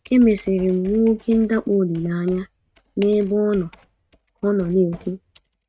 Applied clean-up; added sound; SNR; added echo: neural mask model RNNoise.